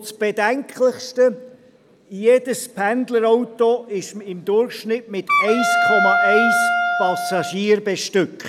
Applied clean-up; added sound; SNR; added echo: none; Wind instrument, woodwind instrument; -1 dB; none.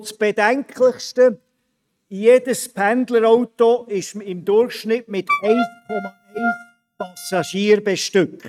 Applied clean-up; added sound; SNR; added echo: neural mask model RNNoise.